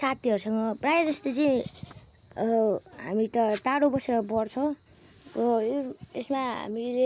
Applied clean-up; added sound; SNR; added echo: none; none; none; none.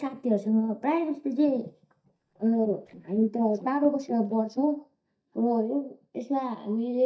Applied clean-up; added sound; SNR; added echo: neural mask model DeepFilterNet 3.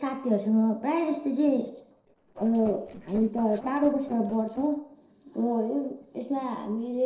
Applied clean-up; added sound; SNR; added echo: neural separator model SepFormer DNS4.